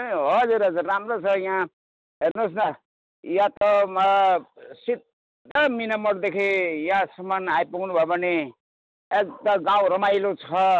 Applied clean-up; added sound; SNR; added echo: none; none; none; none.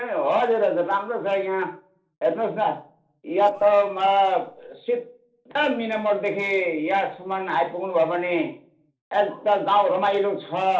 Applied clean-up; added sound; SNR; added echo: neural separator model SepFormer DNS4.